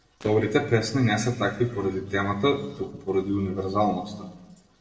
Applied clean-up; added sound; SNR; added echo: neural separator model SepFormer DNS4.